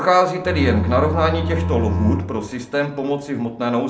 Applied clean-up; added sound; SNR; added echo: none; Bowed string instrument; 2 dB; reverberation time 0.3 s.